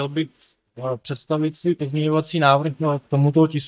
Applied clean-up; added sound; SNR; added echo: neural mask model DeepFilterNet 3.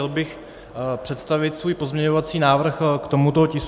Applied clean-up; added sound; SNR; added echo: none; none; none; none.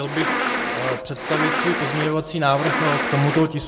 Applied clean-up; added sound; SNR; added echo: none; Insect; 1 dB; reverberation time 1.2 s.